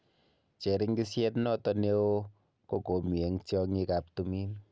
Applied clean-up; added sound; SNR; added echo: none; none; none; none.